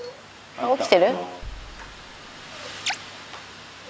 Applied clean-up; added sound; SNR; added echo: none; Boom; 17 dB; none.